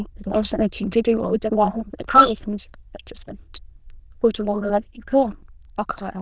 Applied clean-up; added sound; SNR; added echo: neural diffusion model UNIVERSE++.